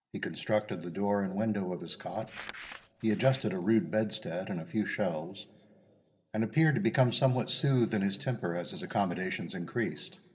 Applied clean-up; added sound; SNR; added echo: neural separator model SepFormer DNS4.